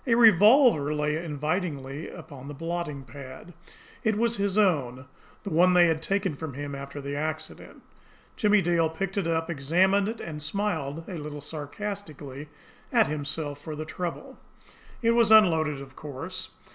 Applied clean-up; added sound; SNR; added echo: none; none; none; none.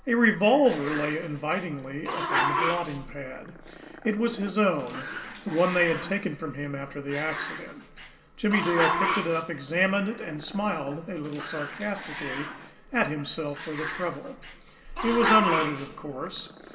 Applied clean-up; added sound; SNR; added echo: none; Growling; 6 dB; reverberation time 2.6 s.